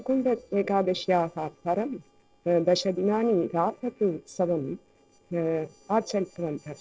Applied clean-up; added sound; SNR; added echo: neural separator model SepFormer DNS4.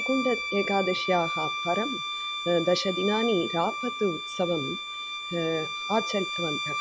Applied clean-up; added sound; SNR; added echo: none; Bowed string instrument; 4 dB; none.